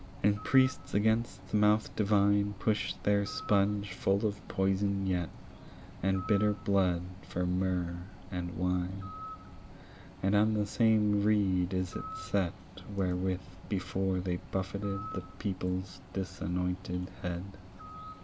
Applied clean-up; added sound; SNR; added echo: none; Bird; 15 dB; none.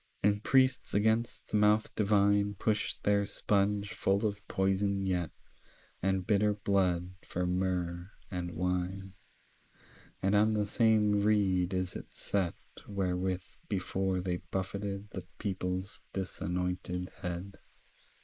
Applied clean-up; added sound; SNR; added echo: neural mask model Resemble Enhance denoiser.